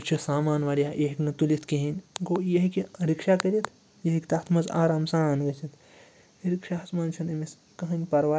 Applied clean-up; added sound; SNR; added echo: none; none; none; none.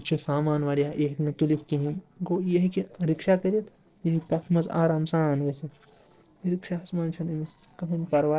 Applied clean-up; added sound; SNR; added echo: neural separator model SepFormer DNS4.